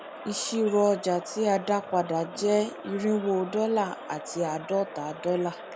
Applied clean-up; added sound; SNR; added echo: none; Crowd; 13 dB; none.